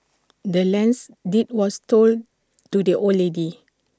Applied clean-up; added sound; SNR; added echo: none; none; none; none.